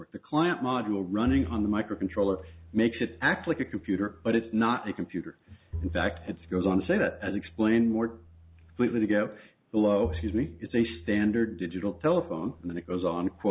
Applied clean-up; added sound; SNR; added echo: none; Bowed string instrument; 14 dB; none.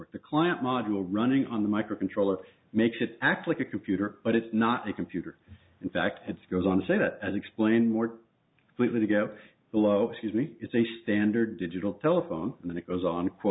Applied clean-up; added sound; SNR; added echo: none; none; none; none.